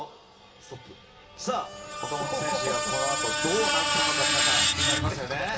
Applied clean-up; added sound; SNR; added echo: none; Screech; -4 dB; reverberation time 0.3 s.